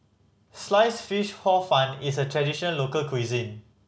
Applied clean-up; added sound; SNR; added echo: none; none; none; none.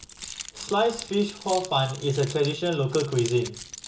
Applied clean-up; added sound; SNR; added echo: none; Keys jangling; 14 dB; reverberation time 0.2 s.